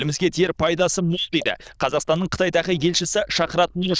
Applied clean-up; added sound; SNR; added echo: neural diffusion model UNIVERSE++.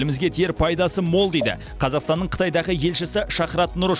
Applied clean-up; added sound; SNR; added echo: none; Liquid; 17 dB; none.